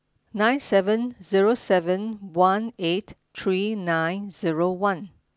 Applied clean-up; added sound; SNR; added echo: none; none; none; none.